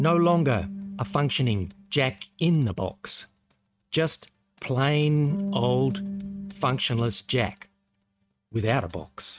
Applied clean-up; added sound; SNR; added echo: neural mask model RNNoise.